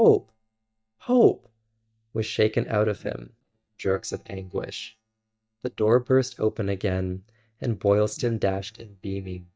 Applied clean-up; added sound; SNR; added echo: neural mask model DeepFilterNet 3.